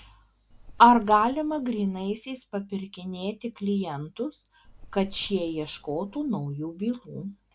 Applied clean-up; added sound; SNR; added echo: none; Bird; 19 dB; none.